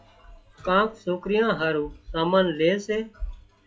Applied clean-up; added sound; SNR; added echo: classical method log-MMSE.